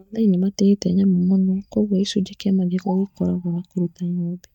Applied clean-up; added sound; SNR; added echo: neural mask model DeepFilterNet 3.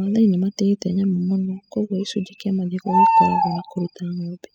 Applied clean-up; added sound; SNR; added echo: classical method spectral subtraction.